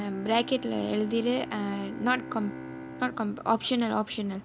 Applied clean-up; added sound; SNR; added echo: none; Bowed string instrument; 12 dB; none.